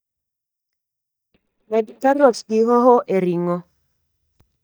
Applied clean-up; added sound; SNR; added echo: neural mask model DeepFilterNet 3.